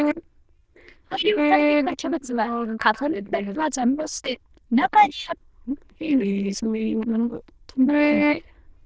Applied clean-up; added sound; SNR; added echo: neural diffusion model UNIVERSE++.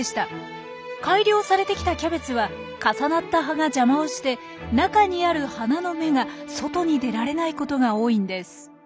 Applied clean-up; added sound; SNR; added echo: none; none; none; none.